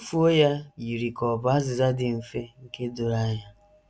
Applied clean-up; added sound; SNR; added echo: none; none; none; none.